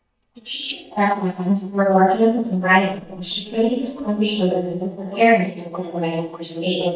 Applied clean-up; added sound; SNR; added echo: neural mask model DeepFilterNet 3.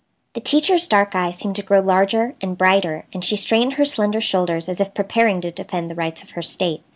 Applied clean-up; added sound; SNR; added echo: none; none; none; none.